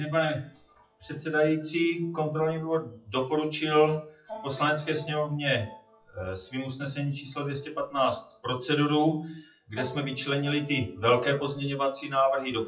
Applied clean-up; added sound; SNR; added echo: classical method WPE with log-MMSE.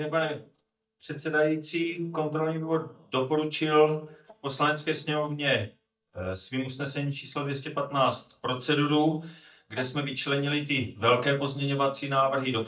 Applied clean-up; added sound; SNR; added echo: neural mask model DeepFilterNet 3.